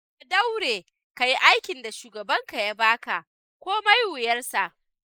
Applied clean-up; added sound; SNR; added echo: neural mask model Resemble Enhance denoiser.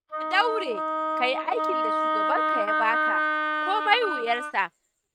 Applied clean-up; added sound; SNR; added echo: neural mask model RNNoise.